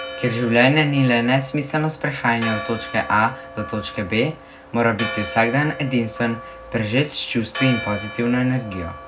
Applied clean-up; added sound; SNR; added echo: none; Church bell; 12 dB; reverberation time 0.3 s.